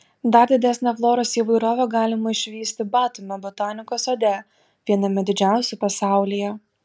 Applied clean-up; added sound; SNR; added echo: none; none; none; none.